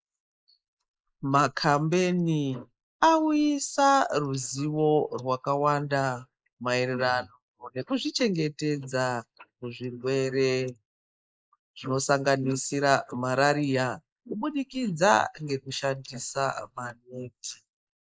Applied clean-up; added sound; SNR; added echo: neural mask model Resemble Enhance denoiser.